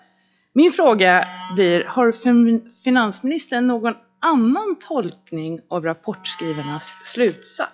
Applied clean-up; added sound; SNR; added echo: classical method log-MMSE.